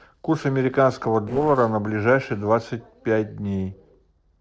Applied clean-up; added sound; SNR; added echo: neural separator model SepFormer DNS4.